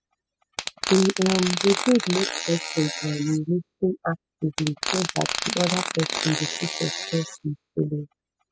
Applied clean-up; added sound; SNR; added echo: classical method spectral subtraction.